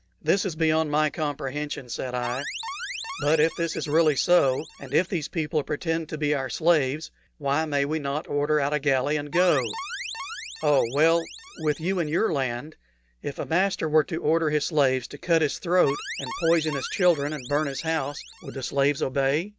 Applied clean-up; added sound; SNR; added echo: none; Alarm; 12 dB; none.